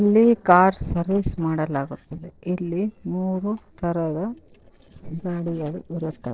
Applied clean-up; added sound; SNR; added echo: neural separator model SepFormer DNS4.